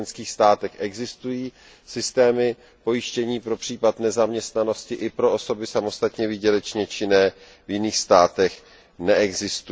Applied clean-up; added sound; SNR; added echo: none; none; none; none.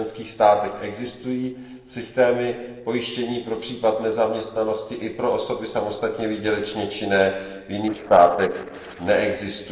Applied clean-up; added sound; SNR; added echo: neural separator model SepFormer DNS4.